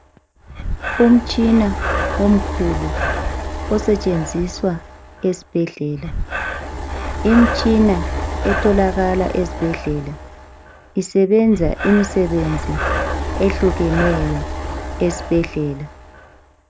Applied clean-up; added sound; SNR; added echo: none; Breathing; 5 dB; none.